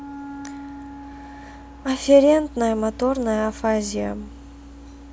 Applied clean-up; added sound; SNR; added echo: none; Wind instrument, woodwind instrument; 18 dB; none.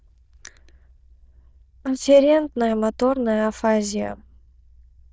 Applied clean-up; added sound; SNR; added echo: neural diffusion model UNIVERSE++.